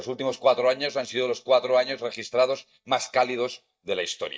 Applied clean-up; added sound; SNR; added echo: neural mask model DeepFilterNet 3.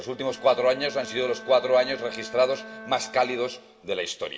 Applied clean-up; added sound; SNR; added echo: none; Bowed string instrument; 17 dB; reverberation time 0.7 s.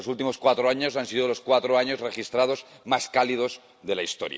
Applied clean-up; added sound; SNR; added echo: none; none; none; none.